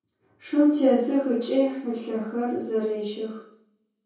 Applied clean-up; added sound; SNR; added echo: none; none; none; reverberation time 0.6 s.